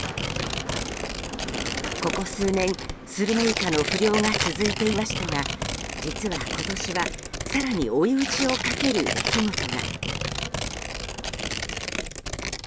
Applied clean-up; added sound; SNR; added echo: none; Tearing; 2 dB; none.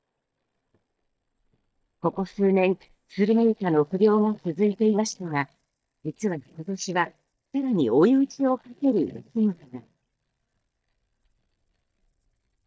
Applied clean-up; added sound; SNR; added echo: neural mask model DeepFilterNet 3.